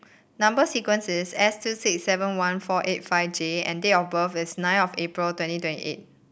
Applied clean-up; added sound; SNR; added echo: none; none; none; none.